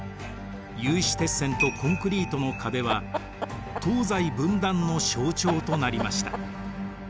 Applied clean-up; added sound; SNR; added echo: none; Chicken, rooster; 10 dB; none.